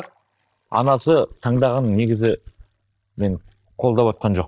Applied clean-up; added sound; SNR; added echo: neural mask model DeepFilterNet 3.